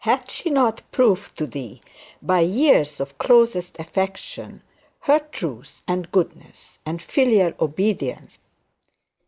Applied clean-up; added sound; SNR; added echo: none; none; none; none.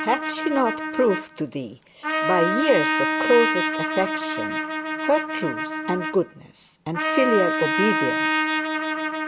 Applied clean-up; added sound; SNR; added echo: none; Trumpet; 0 dB; none.